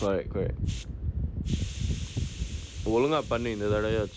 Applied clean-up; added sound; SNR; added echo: none; Hiss; 19 dB; none.